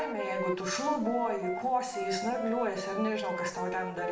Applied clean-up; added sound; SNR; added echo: none; Wind instrument, woodwind instrument; 5 dB; reverberation time 0.6 s.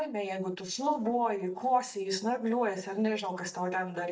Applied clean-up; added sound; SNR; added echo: neural mask model DeepFilterNet 3.